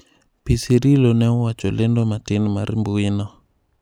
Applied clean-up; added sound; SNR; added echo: none; none; none; none.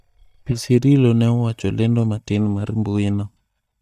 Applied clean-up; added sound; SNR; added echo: neural mask model DeepFilterNet 3.